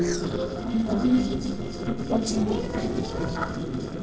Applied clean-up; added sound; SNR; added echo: neural separator model SepFormer DNS4.